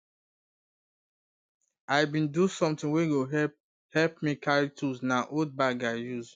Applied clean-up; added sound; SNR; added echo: none; none; none; none.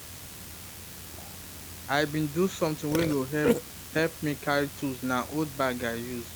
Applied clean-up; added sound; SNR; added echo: none; Burping, eructation; 6 dB; none.